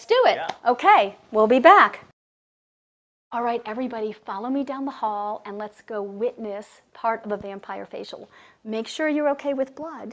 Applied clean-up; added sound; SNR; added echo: none; none; none; none.